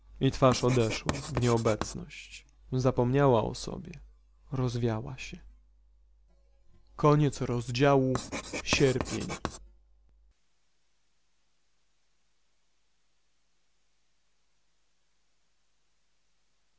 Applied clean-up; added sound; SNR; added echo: none; Writing; 7 dB; none.